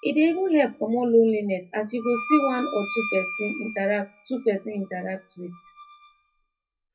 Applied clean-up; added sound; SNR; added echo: classical method WPE with log-MMSE.